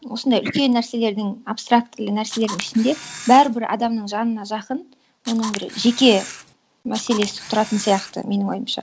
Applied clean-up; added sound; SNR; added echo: none; Camera; 13 dB; none.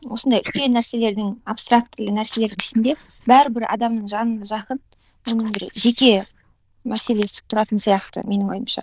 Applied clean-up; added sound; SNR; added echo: neural diffusion model UNIVERSE++.